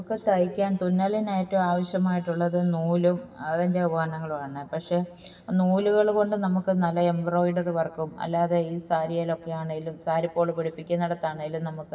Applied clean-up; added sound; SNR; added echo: none; none; none; reverberation time 2.1 s.